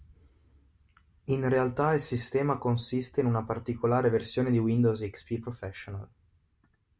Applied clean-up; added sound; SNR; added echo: none; none; none; none.